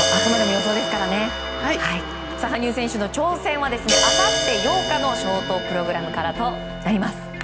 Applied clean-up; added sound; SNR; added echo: none; Crash cymbal; 2 dB; none.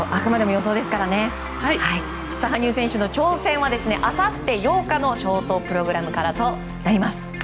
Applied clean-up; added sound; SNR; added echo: none; none; none; none.